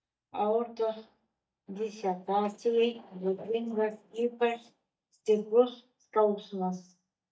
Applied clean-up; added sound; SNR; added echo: neural mask model DeepFilterNet 3.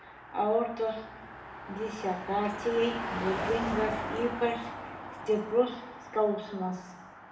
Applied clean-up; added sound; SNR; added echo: none; Car passing by; 7 dB; reverberation time 0.8 s.